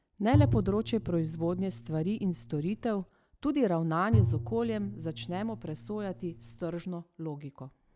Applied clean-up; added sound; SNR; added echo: none; Bowed string instrument; 2 dB; none.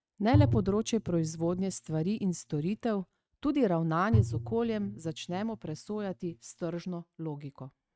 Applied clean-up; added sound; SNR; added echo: neural mask model RNNoise.